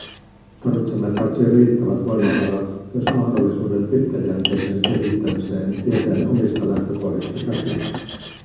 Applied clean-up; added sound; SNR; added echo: none; Domestic sounds, home sounds; 10 dB; reverberation time 1.2 s.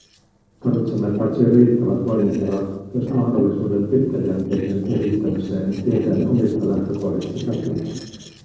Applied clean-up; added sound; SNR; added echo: neural separator model SepFormer DNS4.